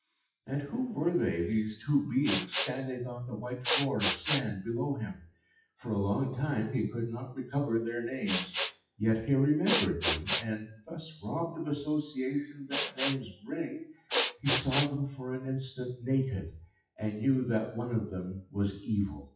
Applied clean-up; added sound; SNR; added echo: classical method WPE with log-MMSE.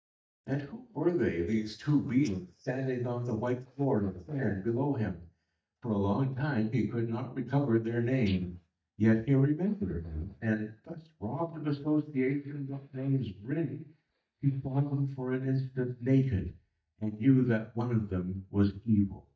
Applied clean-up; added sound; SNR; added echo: neural mask model DeepFilterNet 3.